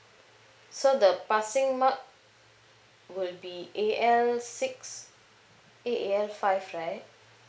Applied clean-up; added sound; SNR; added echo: none; none; none; none.